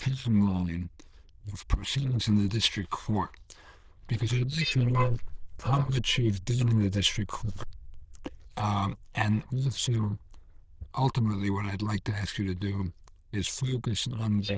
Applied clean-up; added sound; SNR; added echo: neural diffusion model UNIVERSE++.